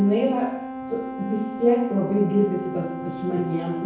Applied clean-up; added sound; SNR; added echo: none; Brass instrument; 9 dB; reverberation time 0.9 s.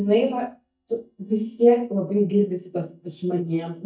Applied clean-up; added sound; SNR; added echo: neural mask model DeepFilterNet 3.